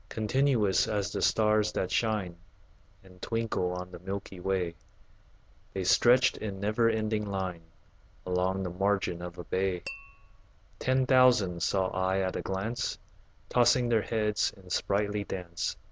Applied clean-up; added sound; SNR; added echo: none; Tap / Glass; 17 dB; none.